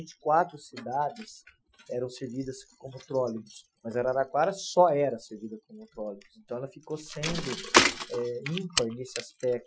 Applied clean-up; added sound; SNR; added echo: classical method Wiener filter.